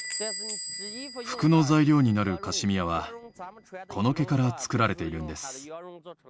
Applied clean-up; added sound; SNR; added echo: none; Door / Bell; 14 dB; none.